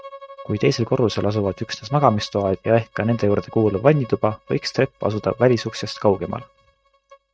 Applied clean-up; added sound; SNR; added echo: neural mask model RNNoise.